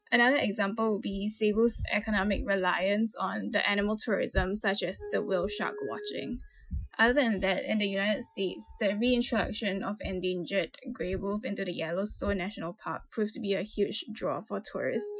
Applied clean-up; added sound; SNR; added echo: classical method Wiener filter.